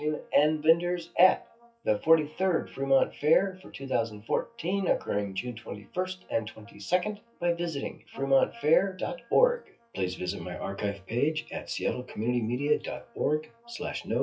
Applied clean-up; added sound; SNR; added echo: classical method WPE with log-MMSE.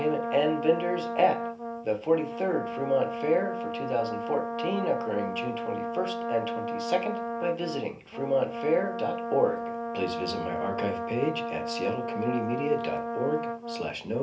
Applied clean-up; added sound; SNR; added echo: none; Brass instrument; 4 dB; reverberation time 0.3 s.